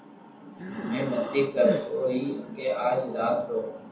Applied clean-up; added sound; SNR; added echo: none; Breathing; 7 dB; reverberation time 0.6 s.